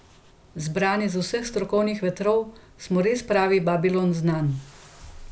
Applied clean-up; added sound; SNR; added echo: none; none; none; none.